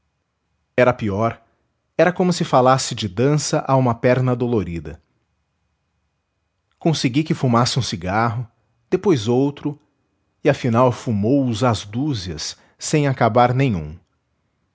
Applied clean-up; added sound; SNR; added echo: none; none; none; none.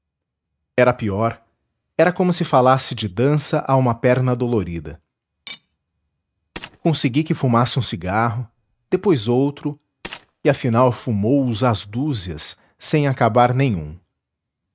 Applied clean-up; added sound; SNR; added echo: neural mask model RNNoise.